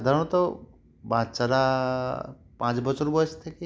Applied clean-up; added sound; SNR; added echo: none; none; none; none.